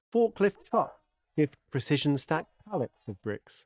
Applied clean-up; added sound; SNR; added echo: neural mask model DeepFilterNet 3.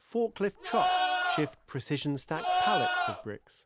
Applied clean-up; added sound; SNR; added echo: none; Livestock, farm animals, working animals; -3 dB; none.